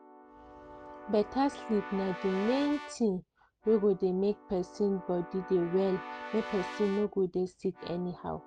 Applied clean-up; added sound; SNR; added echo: none; Keyboard (musical) / Brass instrument; 13 dB; none.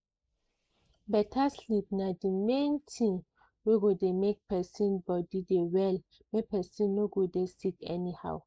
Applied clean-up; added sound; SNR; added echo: neural mask model Resemble Enhance denoiser.